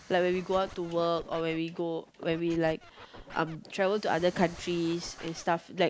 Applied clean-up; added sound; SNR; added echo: none; Explosion + Scratching (performance technique); 20 dB; none.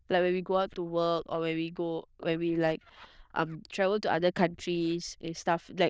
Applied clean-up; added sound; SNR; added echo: neural diffusion model UNIVERSE++.